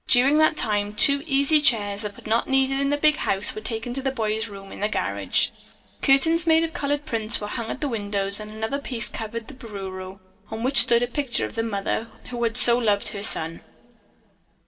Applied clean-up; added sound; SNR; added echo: none; none; none; reverberation time 1.9 s.